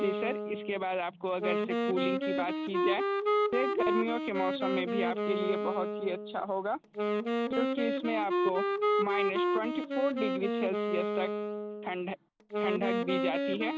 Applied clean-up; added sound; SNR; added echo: none; Wind instrument, woodwind instrument; -3 dB; none.